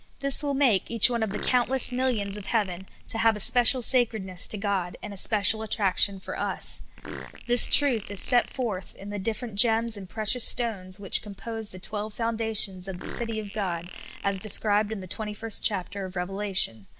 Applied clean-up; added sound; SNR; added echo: none; Fart; 16 dB; none.